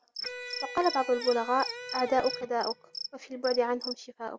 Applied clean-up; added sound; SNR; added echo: none; Cricket + Electric guitar; 9 dB; none.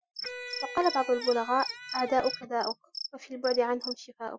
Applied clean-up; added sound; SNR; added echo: classical method Wiener filter.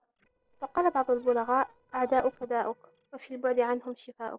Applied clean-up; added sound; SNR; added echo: neural separator model SepFormer DNS4.